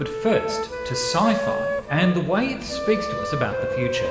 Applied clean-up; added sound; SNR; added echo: none; Wind instrument, woodwind instrument; 4 dB; reverberation time 1.7 s.